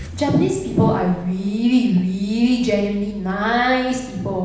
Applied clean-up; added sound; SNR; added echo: none; Accelerating, revving, vroom; 20 dB; reverberation time 0.9 s.